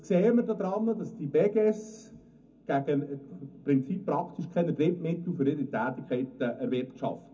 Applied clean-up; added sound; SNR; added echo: none; none; none; reverberation time 0.3 s.